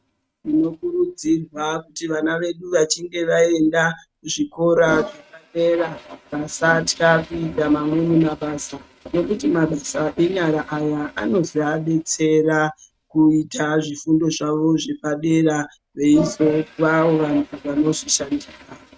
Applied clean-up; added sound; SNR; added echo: neural mask model RNNoise.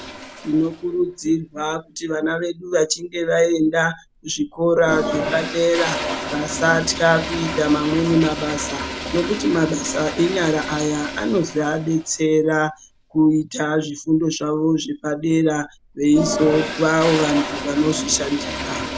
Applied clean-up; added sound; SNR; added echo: none; Toilet flush; 9 dB; none.